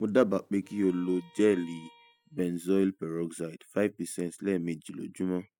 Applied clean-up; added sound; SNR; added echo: classical method spectral subtraction.